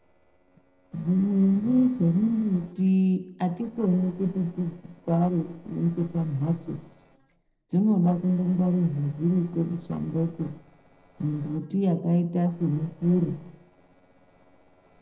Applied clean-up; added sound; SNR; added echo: neural separator model SepFormer DNS4.